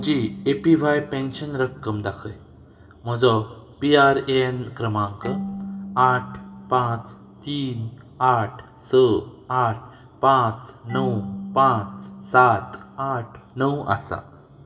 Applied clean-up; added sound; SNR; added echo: none; Marimba, xylophone / Wood; 16 dB; reverberation time 2.7 s.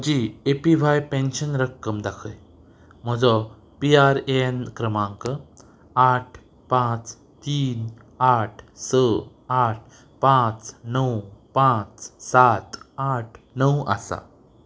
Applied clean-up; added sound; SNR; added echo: none; none; none; none.